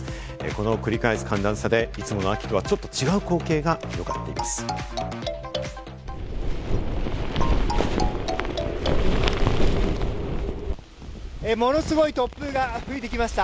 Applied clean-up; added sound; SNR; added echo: none; Marimba, xylophone; 10 dB; none.